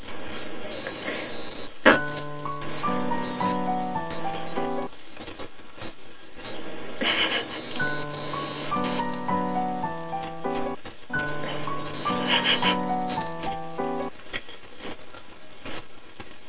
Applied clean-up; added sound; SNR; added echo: none; Piano; 0 dB; reverberation time 0.2 s.